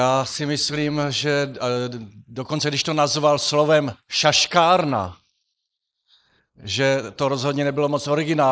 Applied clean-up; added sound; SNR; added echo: neural mask model Resemble Enhance denoiser.